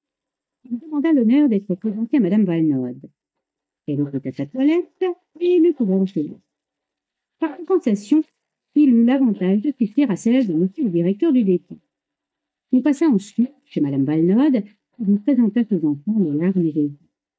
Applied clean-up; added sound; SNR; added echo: neural mask model DeepFilterNet 3.